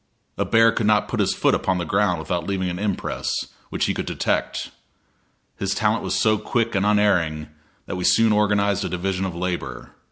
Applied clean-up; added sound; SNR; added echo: none; none; none; none.